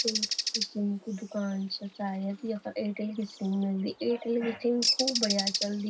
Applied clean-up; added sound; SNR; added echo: none; Bird; 3 dB; reverberation time 0.4 s.